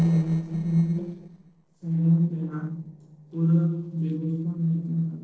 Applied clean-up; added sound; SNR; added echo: neural separator model SepFormer DNS4.